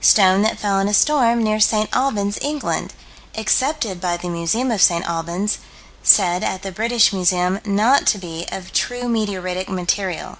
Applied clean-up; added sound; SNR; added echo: none; none; none; none.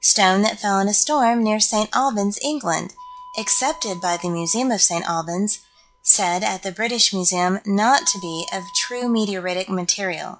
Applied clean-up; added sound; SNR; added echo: classical method log-MMSE.